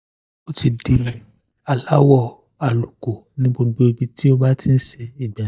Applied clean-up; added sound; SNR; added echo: neural mask model DeepFilterNet 3.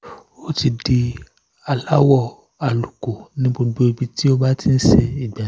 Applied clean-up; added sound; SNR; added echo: none; none; none; none.